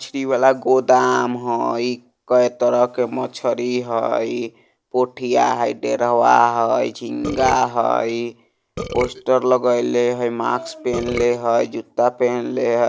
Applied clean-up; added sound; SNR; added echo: none; Burping, eructation; 9 dB; none.